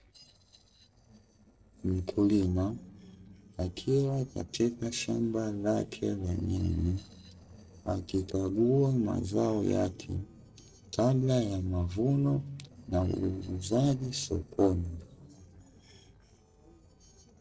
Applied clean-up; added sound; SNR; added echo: neural separator model SepFormer DNS4.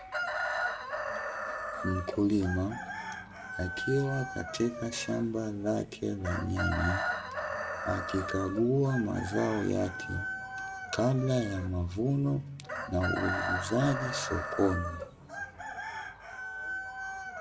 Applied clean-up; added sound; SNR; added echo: none; Chicken, rooster; 5 dB; reverberation time 0.4 s.